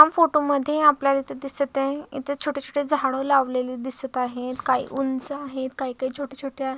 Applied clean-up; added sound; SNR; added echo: none; none; none; none.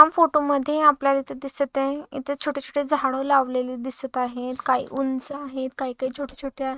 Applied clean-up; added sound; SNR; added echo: neural mask model RNNoise.